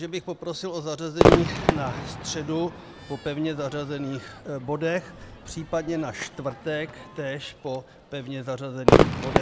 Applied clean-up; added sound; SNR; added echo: none; Crowd / Fireworks; -4 dB; none.